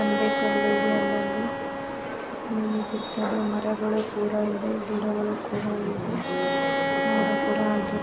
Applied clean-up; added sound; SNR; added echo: none; Bowed string instrument; 3 dB; none.